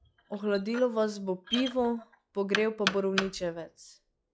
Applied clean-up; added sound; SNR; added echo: classical method log-MMSE.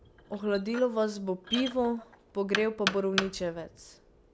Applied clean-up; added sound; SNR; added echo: none; Knock; 8 dB; none.